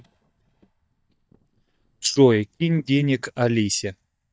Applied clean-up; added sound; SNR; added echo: neural mask model DeepFilterNet 3.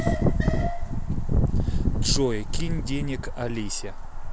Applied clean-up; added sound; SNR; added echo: none; Alarm; 3 dB; none.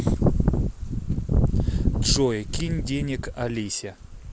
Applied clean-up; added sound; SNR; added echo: none; none; none; none.